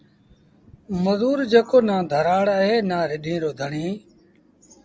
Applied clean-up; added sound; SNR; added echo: none; none; none; none.